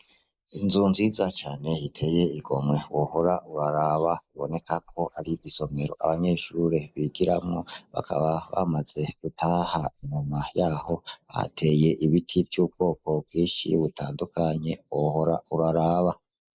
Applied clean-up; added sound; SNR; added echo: neural mask model Resemble Enhance denoiser.